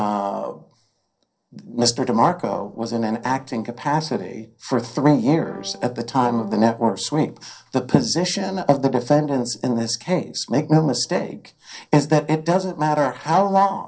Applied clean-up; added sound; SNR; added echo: neural separator model SepFormer DNS4.